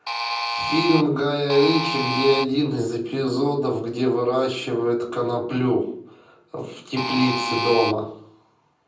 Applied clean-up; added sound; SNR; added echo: none; Alarm; 3 dB; reverberation time 0.6 s.